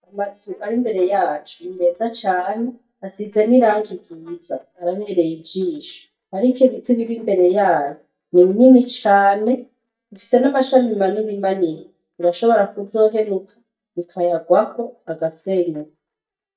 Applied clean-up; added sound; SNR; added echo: neural mask model DeepFilterNet 3.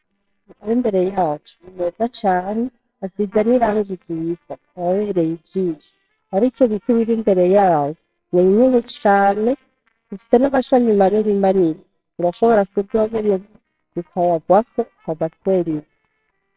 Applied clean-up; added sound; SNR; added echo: neural separator model SepFormer WHAMR!.